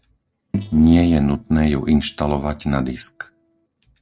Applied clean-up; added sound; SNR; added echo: neural separator model SepFormer DNS4.